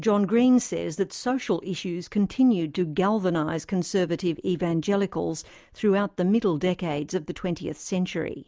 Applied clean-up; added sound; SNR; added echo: none; none; none; none.